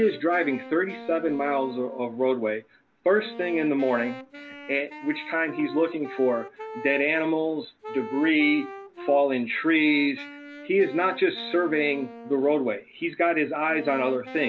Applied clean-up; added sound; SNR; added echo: none; Wind instrument, woodwind instrument; 16 dB; none.